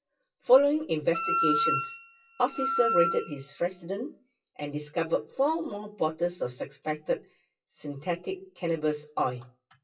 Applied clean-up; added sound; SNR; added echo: classical method WPE with log-MMSE.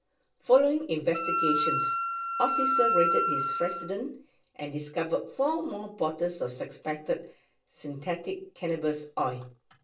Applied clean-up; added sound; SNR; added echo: none; Wind instrument, woodwind instrument; -1 dB; reverberation time 0.3 s.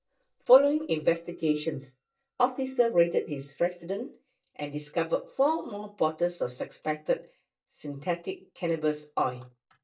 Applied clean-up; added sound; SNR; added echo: neural mask model DeepFilterNet 3.